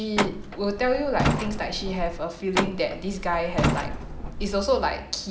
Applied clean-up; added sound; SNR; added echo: none; Truck; 1 dB; none.